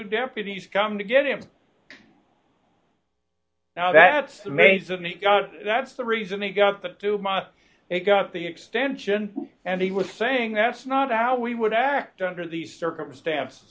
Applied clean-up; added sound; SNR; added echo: none; none; none; none.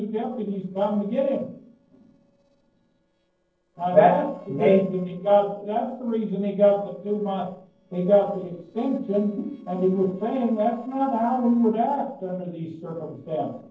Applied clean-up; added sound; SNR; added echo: neural separator model SepFormer DNS4.